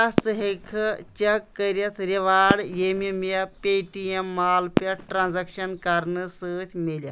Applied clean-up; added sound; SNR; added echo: none; Fireworks; 8 dB; none.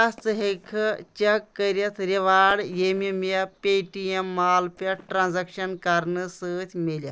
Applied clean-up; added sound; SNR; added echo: neural separator model SepFormer DNS4.